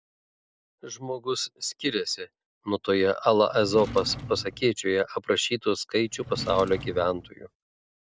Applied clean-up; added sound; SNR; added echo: none; Drawer open or close; 12 dB; none.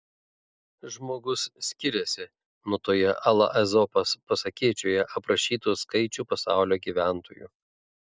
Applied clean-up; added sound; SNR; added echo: none; none; none; none.